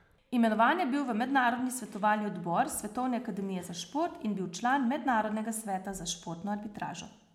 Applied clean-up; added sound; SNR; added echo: none; none; none; none.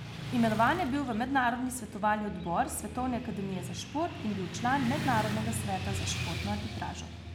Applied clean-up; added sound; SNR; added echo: none; Motorcycle / Traffic noise, roadway noise; 6 dB; none.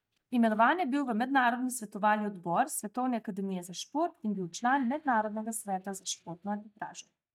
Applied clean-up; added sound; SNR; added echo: neural mask model DeepFilterNet 3.